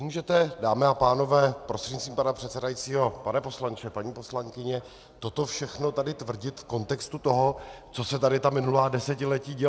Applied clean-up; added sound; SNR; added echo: none; none; none; none.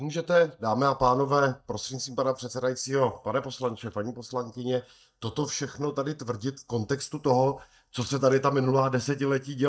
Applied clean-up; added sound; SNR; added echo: neural mask model DeepFilterNet 3.